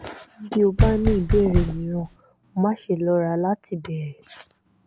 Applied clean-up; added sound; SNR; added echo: none; Knock; -1 dB; none.